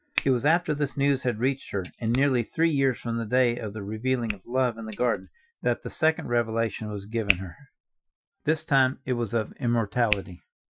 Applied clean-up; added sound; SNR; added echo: classical method Wiener filter.